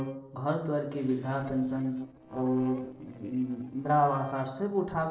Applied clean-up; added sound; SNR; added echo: neural separator model SepFormer DNS4.